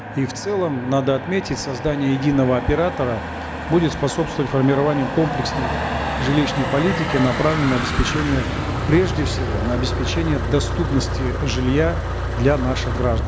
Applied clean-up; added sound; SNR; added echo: none; Motor vehicle (road); 3 dB; none.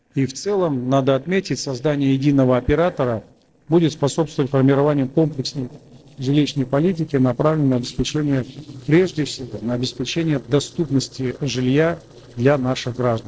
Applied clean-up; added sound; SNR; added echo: neural separator model SepFormer DNS4.